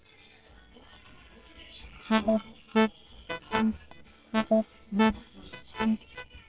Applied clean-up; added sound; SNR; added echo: neural separator model SepFormer WHAMR!.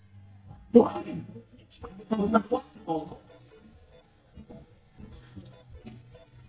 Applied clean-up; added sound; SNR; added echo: neural mask model DeepFilterNet 3.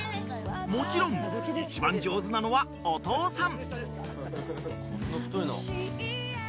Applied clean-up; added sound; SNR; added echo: none; none; none; none.